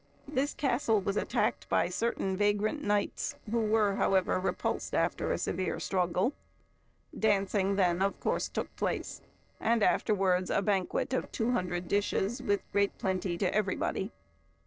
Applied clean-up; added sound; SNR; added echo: neural separator model SepFormer DNS4.